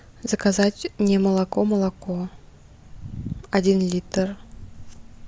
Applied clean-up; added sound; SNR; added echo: none; Cricket; 20 dB; none.